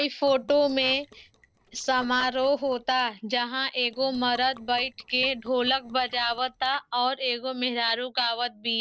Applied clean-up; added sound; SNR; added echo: neural separator model SepFormer DNS4.